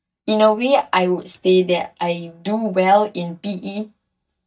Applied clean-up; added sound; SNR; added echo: neural mask model DeepFilterNet 3.